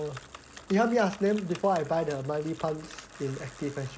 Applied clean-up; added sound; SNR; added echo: none; Bicycle; 18 dB; none.